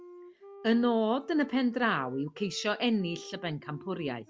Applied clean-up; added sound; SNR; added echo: none; Wind instrument, woodwind instrument; 19 dB; none.